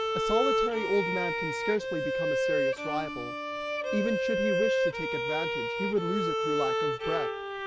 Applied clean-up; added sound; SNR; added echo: none; Bowed string instrument; -4 dB; none.